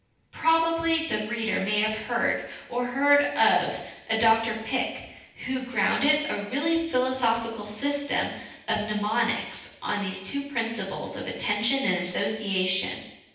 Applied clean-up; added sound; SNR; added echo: none; none; none; reverberation time 0.9 s.